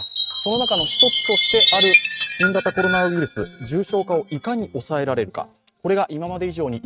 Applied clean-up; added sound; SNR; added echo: neural mask model RNNoise.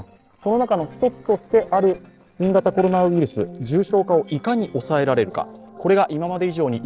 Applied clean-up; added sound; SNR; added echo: neural separator model SepFormer DNS4.